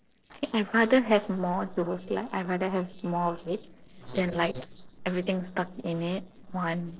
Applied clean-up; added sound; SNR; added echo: neural separator model SepFormer DNS4.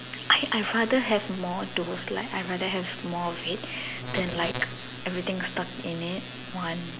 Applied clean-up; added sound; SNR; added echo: none; none; none; none.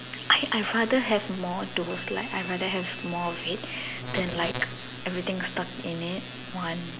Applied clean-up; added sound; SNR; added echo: none; Glass / Bell; 16 dB; none.